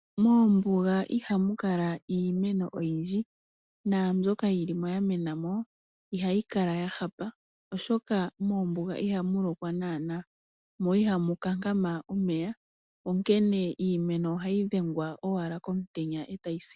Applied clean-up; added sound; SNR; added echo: none; none; none; none.